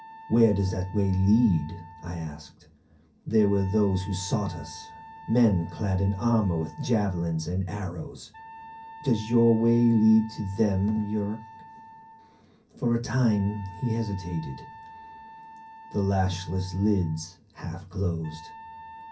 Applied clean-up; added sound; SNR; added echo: none; Wind instrument, woodwind instrument; 19 dB; reverberation time 0.3 s.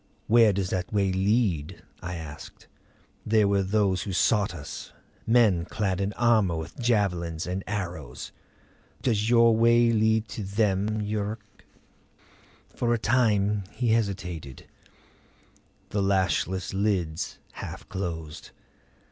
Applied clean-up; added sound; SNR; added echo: none; none; none; none.